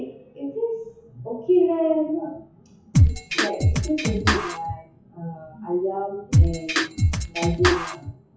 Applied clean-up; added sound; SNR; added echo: classical method WPE with log-MMSE.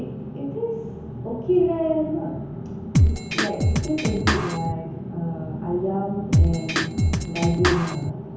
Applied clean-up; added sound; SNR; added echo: none; Drum kit; -4 dB; reverberation time 1.0 s.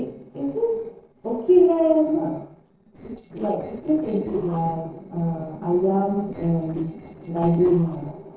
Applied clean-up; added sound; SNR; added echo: neural separator model SepFormer DNS4.